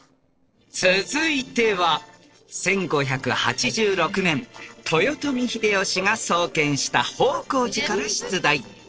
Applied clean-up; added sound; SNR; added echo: neural separator model SepFormer DNS4.